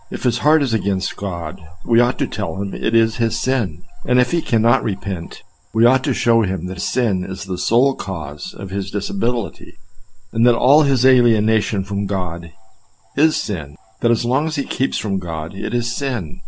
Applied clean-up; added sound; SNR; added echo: none; Cricket / Frog; 9 dB; none.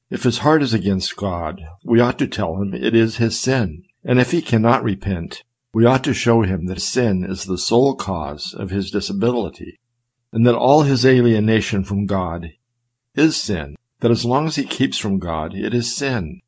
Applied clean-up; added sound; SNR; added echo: none; none; none; none.